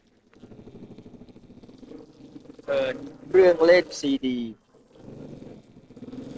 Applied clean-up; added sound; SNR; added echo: neural separator model SepFormer DNS4.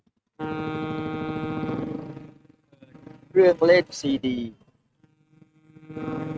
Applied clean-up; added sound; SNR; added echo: neural mask model RNNoise.